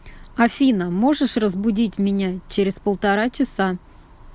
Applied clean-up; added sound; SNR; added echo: none; none; none; none.